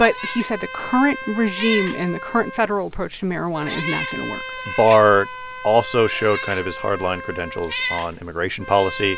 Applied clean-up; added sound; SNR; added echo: none; Meow + Trumpet; 10 dB; none.